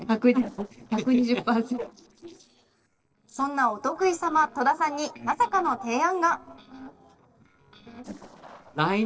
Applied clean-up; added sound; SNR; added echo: neural separator model SepFormer DNS4.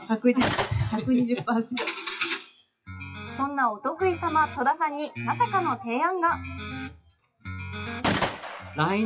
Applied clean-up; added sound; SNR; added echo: classical method WPE with log-MMSE.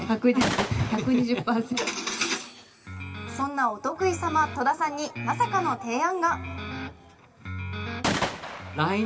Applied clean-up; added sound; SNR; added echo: none; Gunshot, gunfire; 2 dB; reverberation time 2.7 s.